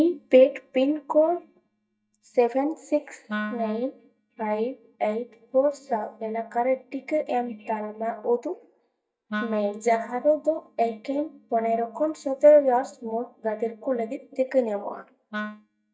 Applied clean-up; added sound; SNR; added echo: neural mask model DeepFilterNet 3.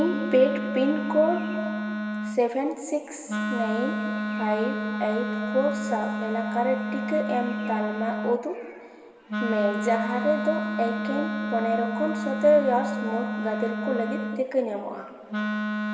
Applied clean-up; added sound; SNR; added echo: none; Wind instrument, woodwind instrument; 3 dB; reverberation time 2.1 s.